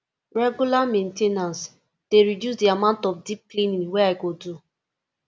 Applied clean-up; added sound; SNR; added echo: none; none; none; none.